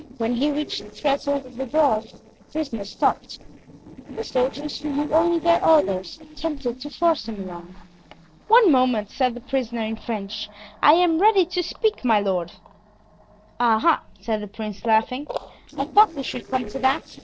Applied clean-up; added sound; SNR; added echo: neural separator model SepFormer DNS4.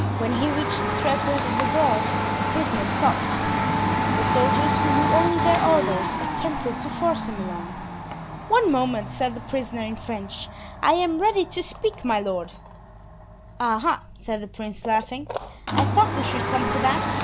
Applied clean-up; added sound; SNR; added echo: none; Domestic sounds, home sounds; 0 dB; none.